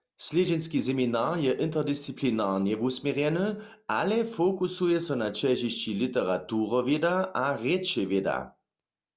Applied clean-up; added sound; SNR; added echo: none; none; none; none.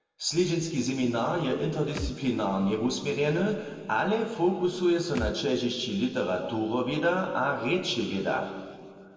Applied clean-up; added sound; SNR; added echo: none; Thump, thud; 12 dB; reverberation time 2.0 s.